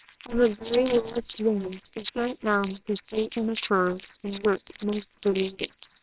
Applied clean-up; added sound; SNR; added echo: neural separator model SepFormer WHAMR!.